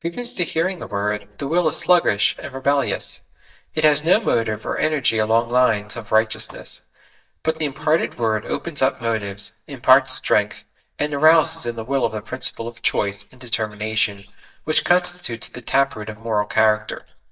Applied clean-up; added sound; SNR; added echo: neural mask model DeepFilterNet 3.